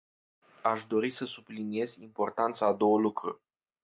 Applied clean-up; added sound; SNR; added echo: none; none; none; none.